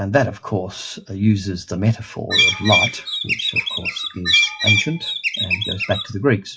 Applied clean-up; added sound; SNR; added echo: classical method WPE with log-MMSE.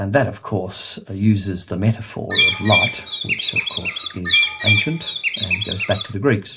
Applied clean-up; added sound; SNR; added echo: none; Bird; -2 dB; reverberation time 0.2 s.